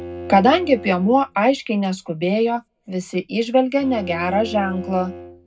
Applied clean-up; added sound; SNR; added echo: none; Bowed string instrument; 16 dB; reverberation time 0.3 s.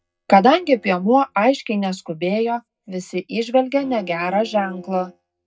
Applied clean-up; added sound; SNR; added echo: neural mask model DeepFilterNet 3.